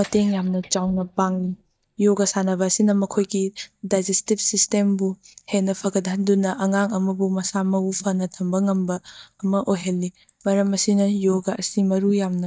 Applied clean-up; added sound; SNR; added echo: neural mask model DeepFilterNet 3.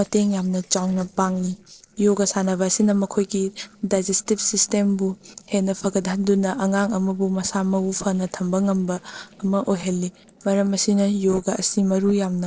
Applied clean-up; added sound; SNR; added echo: neural separator model SepFormer DNS4.